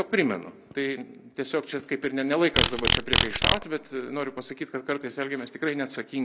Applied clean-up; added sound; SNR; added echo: none; Insect; -5 dB; none.